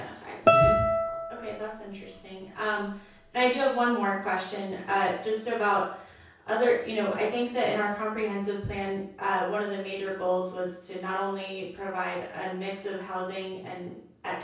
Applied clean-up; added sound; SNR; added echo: none; Guitar; -2 dB; reverberation time 0.6 s.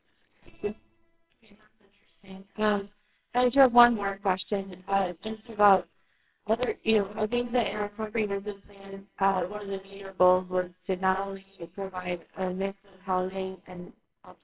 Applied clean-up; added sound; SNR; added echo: neural separator model SepFormer WHAMR!.